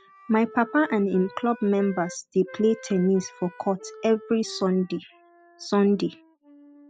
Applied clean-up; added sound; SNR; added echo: classical method spectral subtraction.